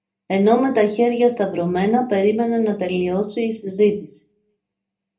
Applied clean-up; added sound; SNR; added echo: none; none; none; reverberation time 0.3 s.